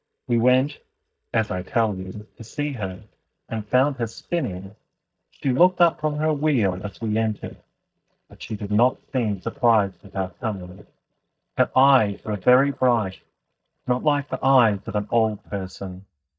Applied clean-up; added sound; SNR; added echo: neural mask model DeepFilterNet 3.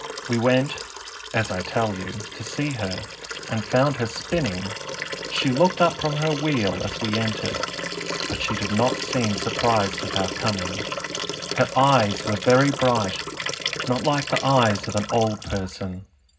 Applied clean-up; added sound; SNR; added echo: none; Liquid; 7 dB; reverberation time 0.4 s.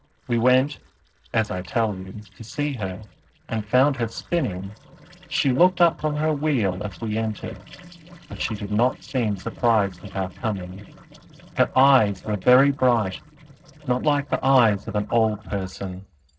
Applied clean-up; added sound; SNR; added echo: neural separator model SepFormer DNS4.